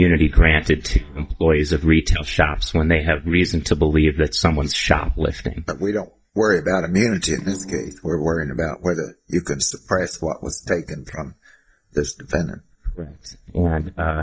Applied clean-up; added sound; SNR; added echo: neural mask model DeepFilterNet 3.